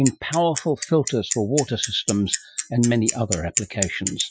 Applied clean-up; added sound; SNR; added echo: classical method Wiener filter.